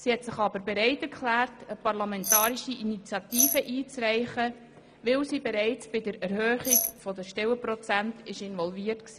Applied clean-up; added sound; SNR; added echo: none; Glass; -4 dB; none.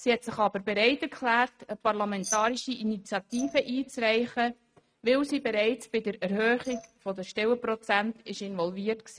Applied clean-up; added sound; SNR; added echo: neural mask model RNNoise.